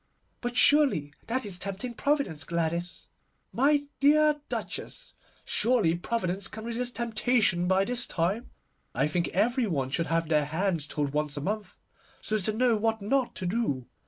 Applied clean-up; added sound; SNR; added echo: none; none; none; none.